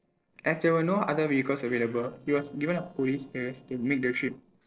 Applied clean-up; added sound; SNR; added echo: neural separator model SepFormer DNS4.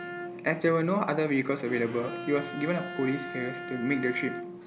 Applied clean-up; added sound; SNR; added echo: none; Bowed string instrument; 11 dB; none.